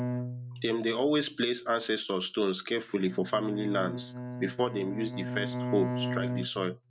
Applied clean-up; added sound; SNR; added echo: neural mask model RNNoise.